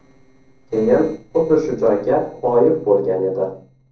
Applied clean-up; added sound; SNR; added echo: neural separator model SepFormer DNS4.